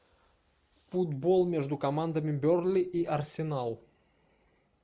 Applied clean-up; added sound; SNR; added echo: none; none; none; none.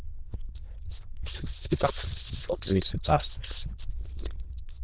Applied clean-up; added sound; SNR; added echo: neural diffusion model UNIVERSE++.